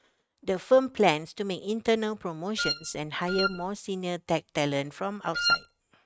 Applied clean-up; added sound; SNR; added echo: neural mask model RNNoise.